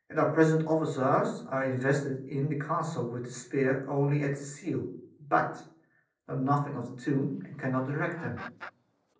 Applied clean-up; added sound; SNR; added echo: neural separator model SepFormer DNS4.